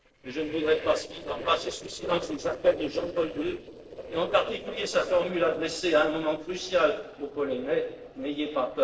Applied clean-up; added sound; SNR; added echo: neural separator model SepFormer DNS4.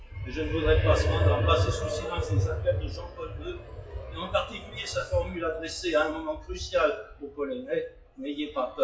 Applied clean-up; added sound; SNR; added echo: classical method WPE with log-MMSE.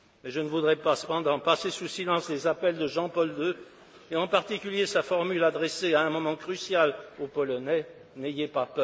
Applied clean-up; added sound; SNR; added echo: none; none; none; none.